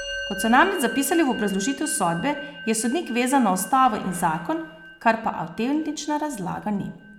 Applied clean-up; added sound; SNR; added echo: none; Musical instrument; 14 dB; none.